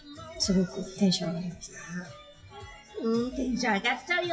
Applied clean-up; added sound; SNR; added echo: classical method WPE with log-MMSE.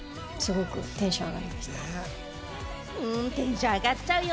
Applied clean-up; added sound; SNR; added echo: none; none; none; none.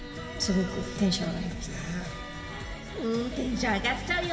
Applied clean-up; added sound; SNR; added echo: none; Bowed string instrument; 16 dB; reverberation time 2.3 s.